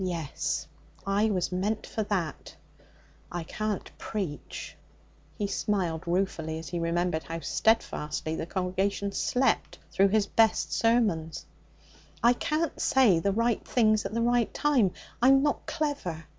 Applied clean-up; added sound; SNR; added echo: none; none; none; none.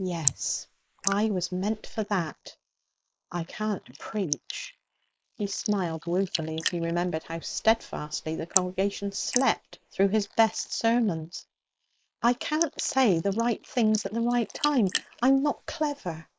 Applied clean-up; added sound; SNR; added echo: neural mask model Resemble Enhance denoiser.